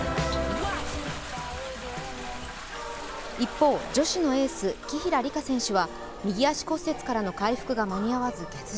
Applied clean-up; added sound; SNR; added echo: none; Toilet flush; 12 dB; none.